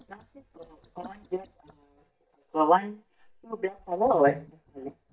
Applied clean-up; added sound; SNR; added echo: neural mask model DeepFilterNet 3.